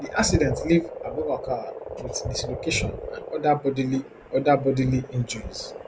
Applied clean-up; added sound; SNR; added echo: none; Frog; 11 dB; none.